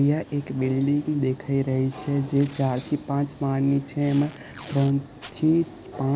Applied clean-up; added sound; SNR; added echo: none; Packing tape, duct tape; 19 dB; none.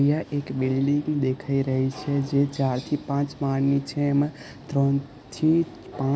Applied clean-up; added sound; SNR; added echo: none; none; none; none.